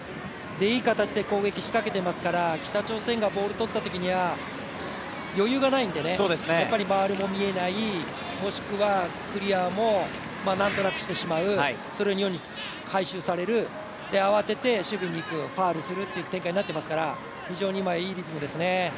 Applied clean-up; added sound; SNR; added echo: none; Piano; 19 dB; none.